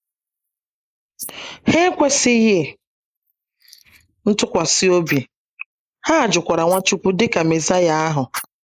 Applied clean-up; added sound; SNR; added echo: neural mask model Resemble Enhance denoiser.